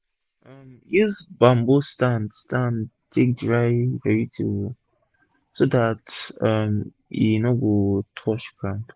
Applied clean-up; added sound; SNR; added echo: neural mask model Resemble Enhance denoiser.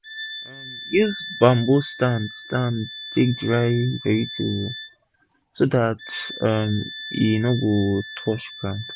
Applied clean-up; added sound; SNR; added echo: none; Wind instrument, woodwind instrument; 13 dB; none.